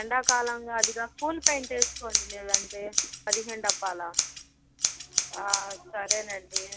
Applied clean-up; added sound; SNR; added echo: none; Scissors; -3 dB; none.